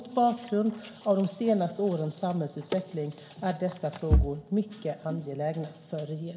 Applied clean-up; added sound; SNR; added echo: none; Bass drum / Thump, thud; 6 dB; reverberation time 2.1 s.